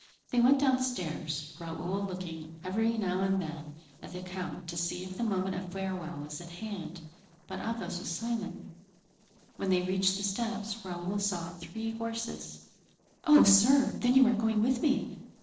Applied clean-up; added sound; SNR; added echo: neural separator model SepFormer DNS4.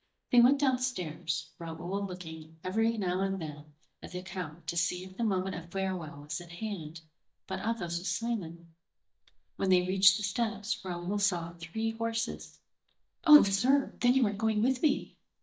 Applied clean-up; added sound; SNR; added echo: neural mask model DeepFilterNet 3.